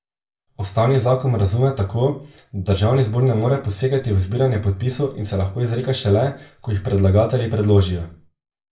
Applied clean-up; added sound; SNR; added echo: none; none; none; reverberation time 0.3 s.